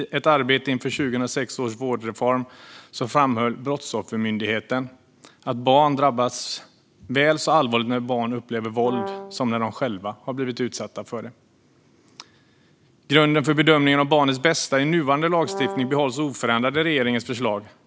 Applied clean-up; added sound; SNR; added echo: none; Brass instrument; 10 dB; none.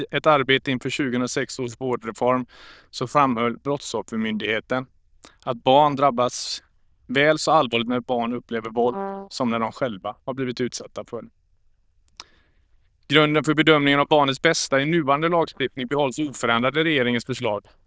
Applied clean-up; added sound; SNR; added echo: neural diffusion model UNIVERSE++.